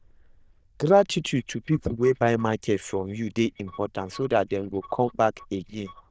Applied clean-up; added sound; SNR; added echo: neural diffusion model UNIVERSE++.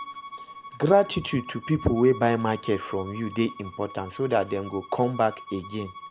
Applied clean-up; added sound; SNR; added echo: none; Bowed string instrument; 16 dB; none.